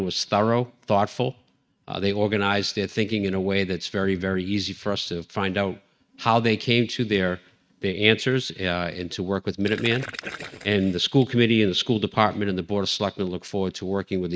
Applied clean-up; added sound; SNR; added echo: neural mask model RNNoise.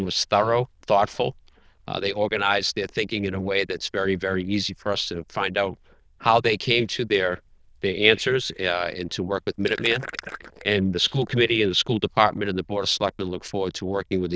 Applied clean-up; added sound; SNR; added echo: neural diffusion model UNIVERSE++.